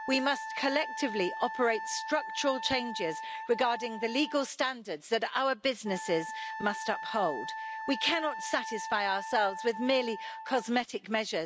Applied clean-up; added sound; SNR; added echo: none; Wind instrument, woodwind instrument; 9 dB; none.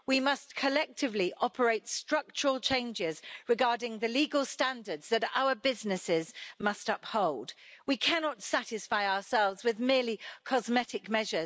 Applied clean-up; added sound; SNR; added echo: none; none; none; none.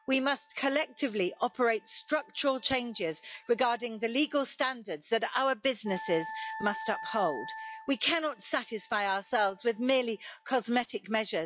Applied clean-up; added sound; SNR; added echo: classical method log-MMSE.